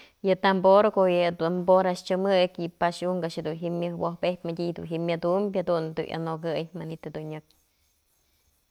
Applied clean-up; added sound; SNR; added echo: none; none; none; none.